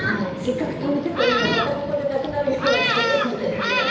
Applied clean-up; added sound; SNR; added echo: none; Thunderstorm; 1 dB; reverberation time 1.0 s.